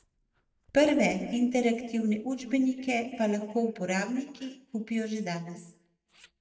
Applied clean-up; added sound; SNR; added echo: neural mask model DeepFilterNet 3.